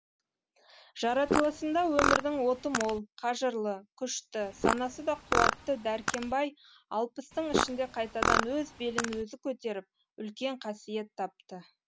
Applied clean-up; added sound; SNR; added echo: none; Fart; -1 dB; none.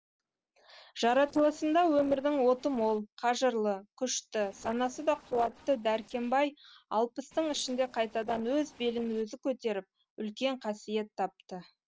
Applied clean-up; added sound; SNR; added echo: neural separator model SepFormer DNS4.